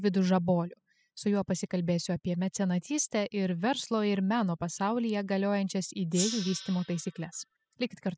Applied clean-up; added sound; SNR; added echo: classical method spectral subtraction.